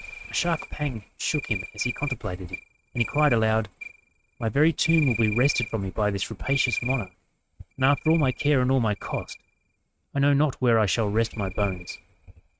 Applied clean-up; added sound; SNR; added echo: neural mask model RNNoise.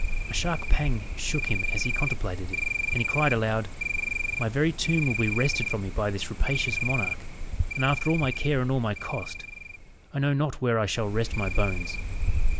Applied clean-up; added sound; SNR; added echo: none; Cricket; 1 dB; none.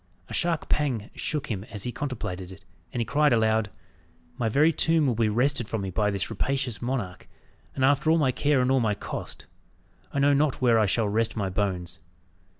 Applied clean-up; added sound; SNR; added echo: none; none; none; none.